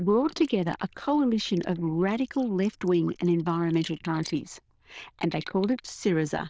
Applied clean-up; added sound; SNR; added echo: neural diffusion model UNIVERSE++.